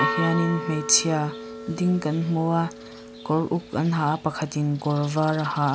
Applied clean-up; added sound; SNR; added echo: none; Church bell; 10 dB; none.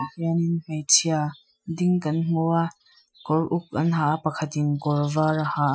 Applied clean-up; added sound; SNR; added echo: classical method Wiener filter.